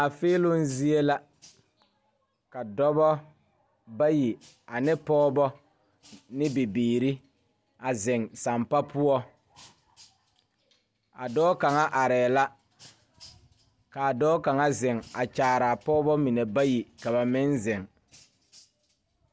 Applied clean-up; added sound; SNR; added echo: none; none; none; none.